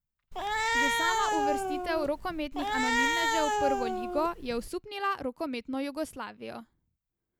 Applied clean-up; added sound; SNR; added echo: none; Cat; -4 dB; none.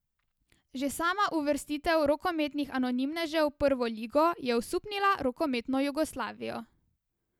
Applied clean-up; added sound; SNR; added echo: none; none; none; none.